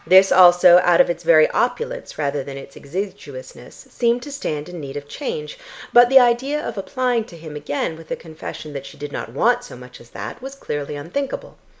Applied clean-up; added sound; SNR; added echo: none; none; none; none.